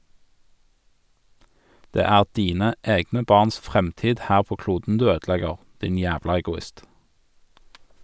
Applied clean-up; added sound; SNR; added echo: none; none; none; none.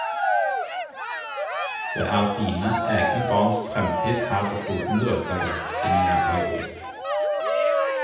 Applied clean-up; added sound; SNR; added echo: none; Cheering; -2 dB; reverberation time 0.9 s.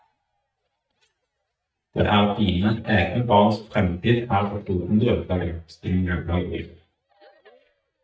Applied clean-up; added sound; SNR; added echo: neural mask model DeepFilterNet 3.